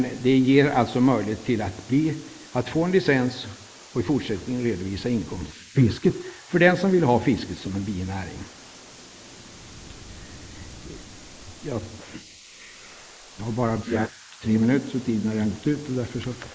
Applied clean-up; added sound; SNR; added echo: neural mask model Resemble Enhance denoiser.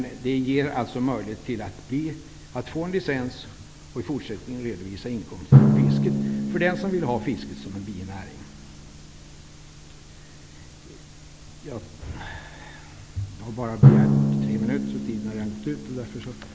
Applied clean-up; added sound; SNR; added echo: none; Drum; -5 dB; none.